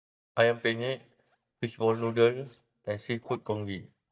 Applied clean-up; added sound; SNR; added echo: neural mask model DeepFilterNet 3.